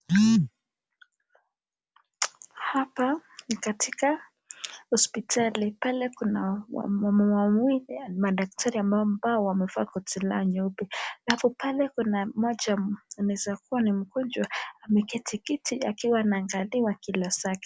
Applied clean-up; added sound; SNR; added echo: none; none; none; none.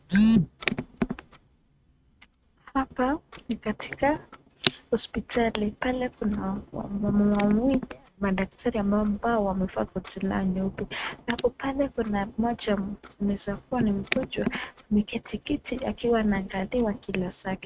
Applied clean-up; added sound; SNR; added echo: neural mask model RNNoise.